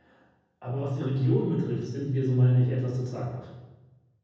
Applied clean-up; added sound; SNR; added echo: none; none; none; reverberation time 1.1 s.